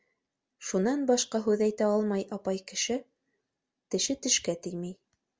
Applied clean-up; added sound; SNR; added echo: none; none; none; none.